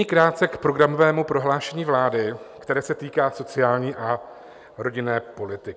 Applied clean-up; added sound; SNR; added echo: none; none; none; none.